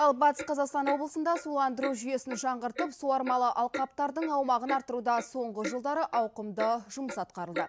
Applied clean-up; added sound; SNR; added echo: none; Clock; 12 dB; none.